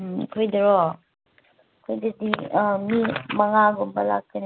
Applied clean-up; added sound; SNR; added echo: none; none; none; none.